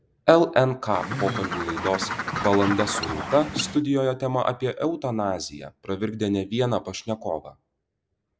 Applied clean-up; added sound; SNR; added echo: none; Bird; 5 dB; none.